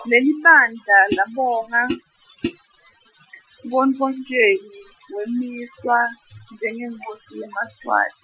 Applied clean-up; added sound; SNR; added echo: classical method Wiener filter.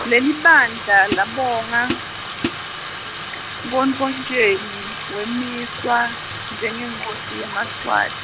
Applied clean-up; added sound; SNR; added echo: none; Bathtub (filling or washing) + Hi-hat; 8 dB; none.